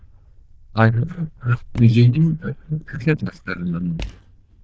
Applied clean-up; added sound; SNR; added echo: neural diffusion model UNIVERSE++.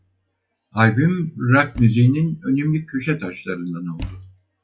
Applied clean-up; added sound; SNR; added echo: classical method log-MMSE.